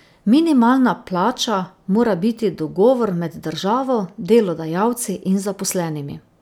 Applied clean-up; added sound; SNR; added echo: none; none; none; none.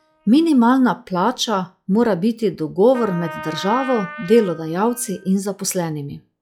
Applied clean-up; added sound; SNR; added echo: classical method log-MMSE.